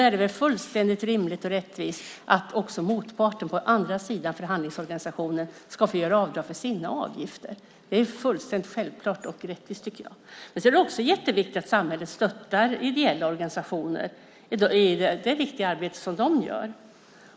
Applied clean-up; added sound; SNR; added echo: none; none; none; none.